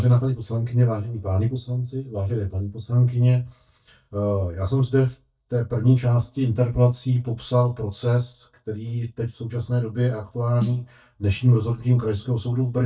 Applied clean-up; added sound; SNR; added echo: neural mask model DeepFilterNet 3.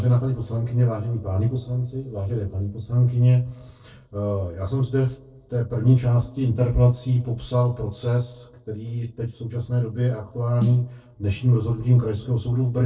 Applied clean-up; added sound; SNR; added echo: neural separator model SepFormer DNS4.